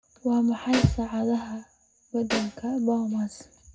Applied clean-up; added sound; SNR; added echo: none; Snare drum; 10 dB; reverberation time 0.3 s.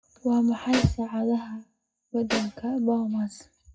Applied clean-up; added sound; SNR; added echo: classical method WPE with log-MMSE.